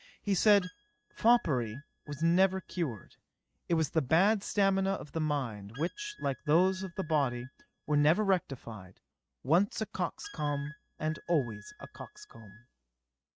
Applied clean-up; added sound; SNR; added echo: neural mask model RNNoise.